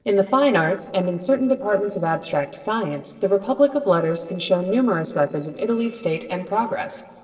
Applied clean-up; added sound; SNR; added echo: neural separator model SepFormer DNS4.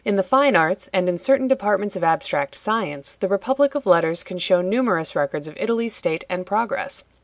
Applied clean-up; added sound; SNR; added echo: none; none; none; none.